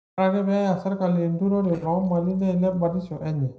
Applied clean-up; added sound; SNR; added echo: neural separator model SepFormer DNS4.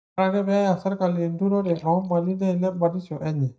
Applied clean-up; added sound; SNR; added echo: neural mask model DeepFilterNet 3.